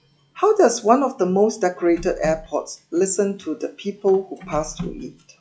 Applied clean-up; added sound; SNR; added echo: classical method log-MMSE.